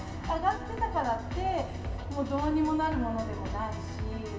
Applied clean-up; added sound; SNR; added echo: none; none; none; reverberation time 2.2 s.